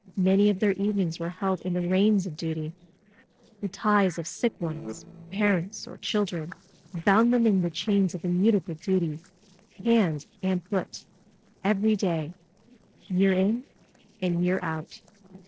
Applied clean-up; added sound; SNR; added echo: neural separator model SepFormer DNS4.